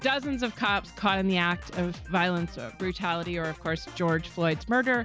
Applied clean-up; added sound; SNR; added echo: none; Drum kit; 15 dB; none.